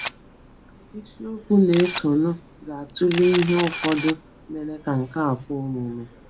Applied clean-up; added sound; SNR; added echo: none; Camera; 13 dB; none.